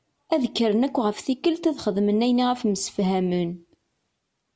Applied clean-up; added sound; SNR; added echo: none; none; none; none.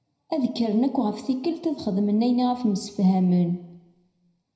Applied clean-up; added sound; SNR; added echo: none; none; none; reverberation time 0.6 s.